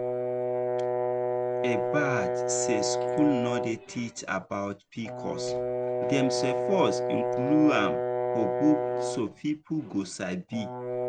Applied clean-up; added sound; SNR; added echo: none; Brass instrument; -1 dB; none.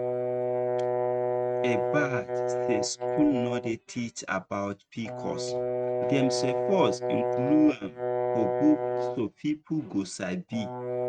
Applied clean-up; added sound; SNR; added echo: neural mask model RNNoise.